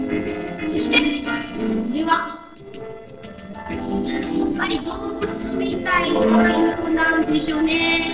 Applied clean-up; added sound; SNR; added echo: neural separator model SepFormer DNS4.